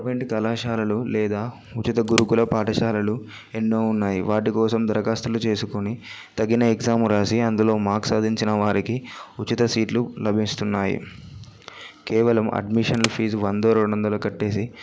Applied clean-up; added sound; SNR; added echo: none; Wood; 12 dB; none.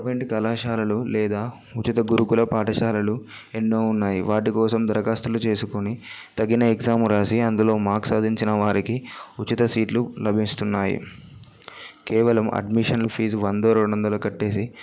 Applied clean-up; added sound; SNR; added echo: neural mask model DeepFilterNet 3.